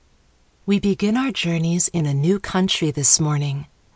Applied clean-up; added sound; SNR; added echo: none; none; none; none.